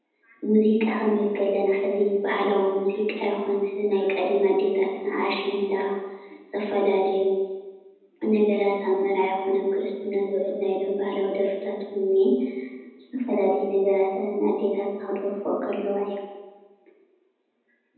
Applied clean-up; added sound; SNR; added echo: none; none; none; reverberation time 1.1 s.